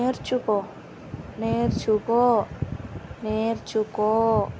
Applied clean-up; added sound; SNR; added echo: none; none; none; none.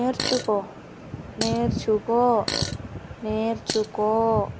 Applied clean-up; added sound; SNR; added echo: none; Fart; 10 dB; none.